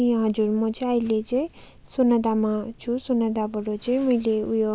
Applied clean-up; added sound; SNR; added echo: none; none; none; none.